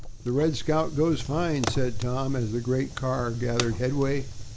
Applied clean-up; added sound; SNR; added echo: none; Fire; 5 dB; none.